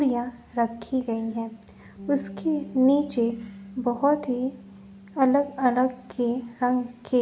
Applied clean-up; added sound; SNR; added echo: none; Bass guitar; 19 dB; none.